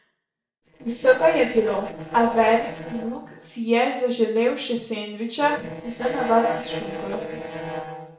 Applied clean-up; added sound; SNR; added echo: neural separator model SepFormer DNS4.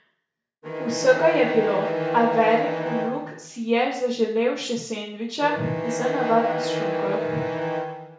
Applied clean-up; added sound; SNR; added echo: none; Bowed string instrument; 4 dB; reverberation time 0.6 s.